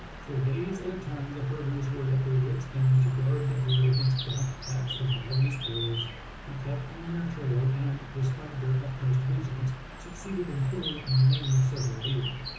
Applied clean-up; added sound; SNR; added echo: none; Bird; 12 dB; reverberation time 0.7 s.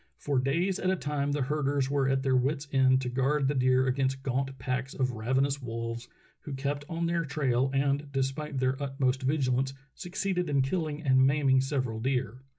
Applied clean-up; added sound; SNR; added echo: none; none; none; none.